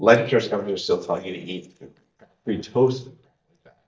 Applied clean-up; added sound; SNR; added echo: neural mask model DeepFilterNet 3.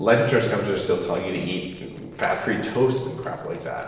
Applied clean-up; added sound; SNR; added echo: neural separator model SepFormer DNS4.